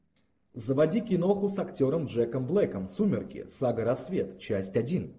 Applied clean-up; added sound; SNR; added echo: neural separator model SepFormer DNS4.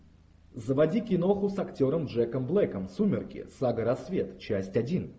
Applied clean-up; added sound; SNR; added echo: none; none; none; none.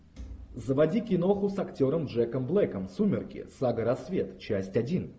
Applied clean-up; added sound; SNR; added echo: none; Thump, thud; 18 dB; none.